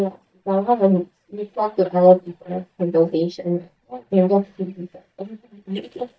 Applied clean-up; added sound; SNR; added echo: neural mask model DeepFilterNet 3.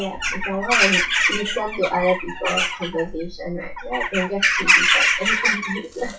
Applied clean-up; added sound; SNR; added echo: classical method WPE with log-MMSE.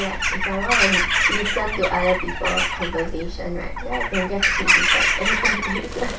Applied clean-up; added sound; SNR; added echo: none; Bird vocalization, bird call, bird song / Crow; -5 dB; reverberation time 0.2 s.